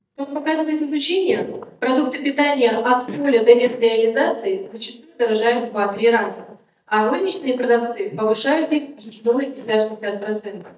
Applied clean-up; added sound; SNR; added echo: neural mask model DeepFilterNet 3.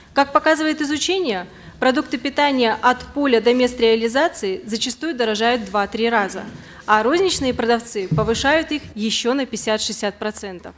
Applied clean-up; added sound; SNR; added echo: none; none; none; none.